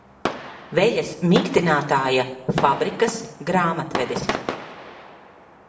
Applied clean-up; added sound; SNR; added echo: none; Fireworks; 10 dB; reverberation time 0.7 s.